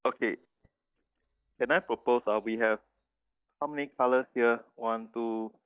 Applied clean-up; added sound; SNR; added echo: neural mask model DeepFilterNet 3.